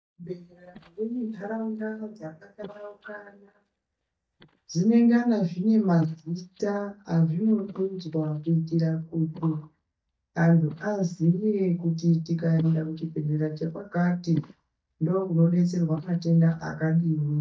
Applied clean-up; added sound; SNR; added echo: neural mask model DeepFilterNet 3.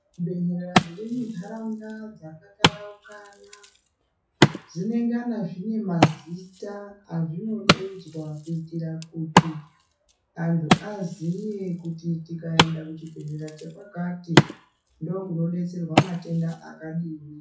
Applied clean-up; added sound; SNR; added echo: classical method WPE with log-MMSE.